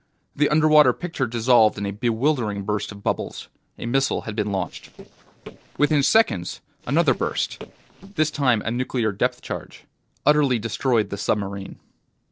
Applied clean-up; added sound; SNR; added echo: neural separator model SepFormer DNS4.